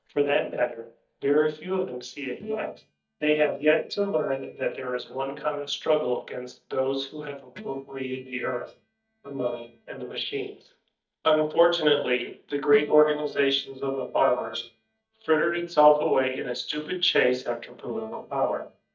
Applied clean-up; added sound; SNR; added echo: neural mask model DeepFilterNet 3.